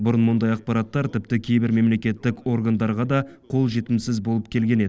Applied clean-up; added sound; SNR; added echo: none; none; none; none.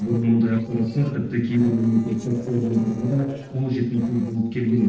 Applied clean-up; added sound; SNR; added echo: neural separator model SepFormer DNS4.